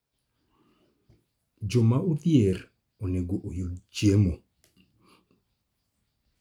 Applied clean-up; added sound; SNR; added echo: none; none; none; none.